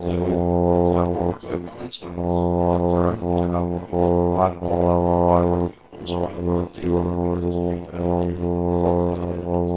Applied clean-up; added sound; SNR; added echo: neural separator model SepFormer WHAMR!.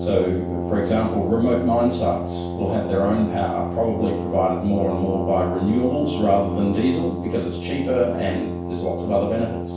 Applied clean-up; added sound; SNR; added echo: none; Brass instrument; 5 dB; reverberation time 0.7 s.